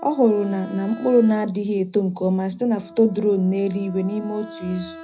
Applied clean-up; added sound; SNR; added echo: none; Wind instrument, woodwind instrument; 19 dB; reverberation time 0.4 s.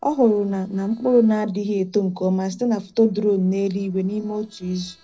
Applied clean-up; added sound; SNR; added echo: neural separator model SepFormer DNS4.